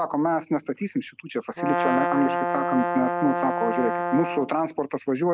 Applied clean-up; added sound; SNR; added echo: none; Brass instrument; 1 dB; none.